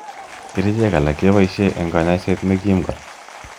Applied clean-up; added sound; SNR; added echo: none; Applause / Crowd; 18 dB; none.